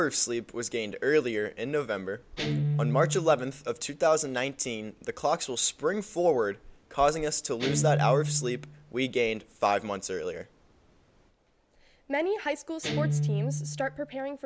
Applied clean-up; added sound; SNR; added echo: none; Guitar; 6 dB; none.